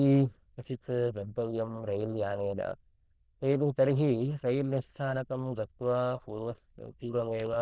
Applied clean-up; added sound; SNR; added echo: neural diffusion model UNIVERSE++.